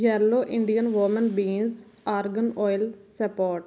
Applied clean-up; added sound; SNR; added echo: none; none; none; none.